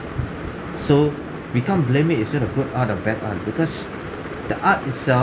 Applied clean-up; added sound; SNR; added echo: none; none; none; none.